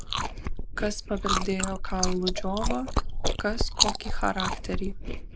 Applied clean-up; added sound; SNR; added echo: neural mask model Resemble Enhance denoiser.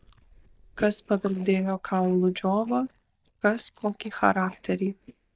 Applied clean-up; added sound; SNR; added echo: neural mask model DeepFilterNet 3.